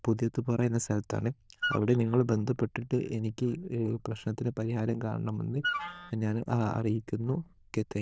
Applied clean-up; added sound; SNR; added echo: neural diffusion model UNIVERSE++.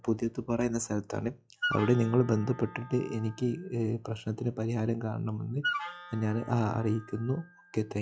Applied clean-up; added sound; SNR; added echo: classical method log-MMSE.